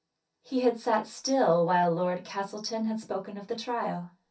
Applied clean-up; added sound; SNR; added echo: none; none; none; reverberation time 0.3 s.